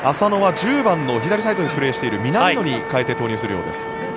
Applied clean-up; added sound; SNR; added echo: none; Wind instrument, woodwind instrument; 10 dB; none.